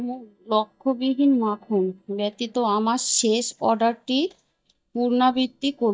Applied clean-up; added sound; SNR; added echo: neural mask model DeepFilterNet 3.